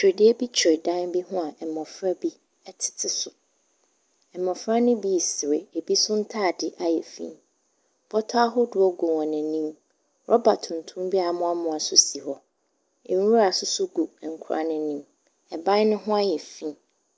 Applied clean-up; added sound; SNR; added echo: none; none; none; none.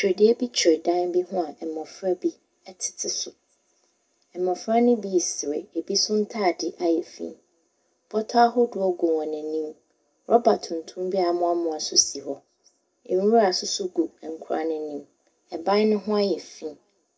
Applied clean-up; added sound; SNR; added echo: none; none; none; reverberation time 0.2 s.